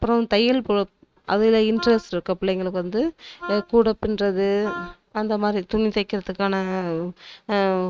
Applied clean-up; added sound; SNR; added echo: neural mask model RNNoise.